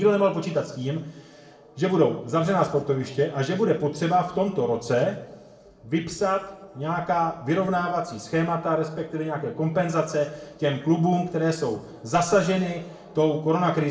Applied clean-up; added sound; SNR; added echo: none; none; none; reverberation time 0.6 s.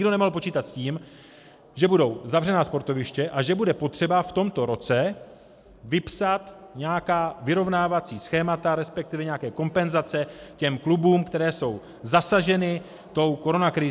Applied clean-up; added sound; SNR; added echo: none; none; none; none.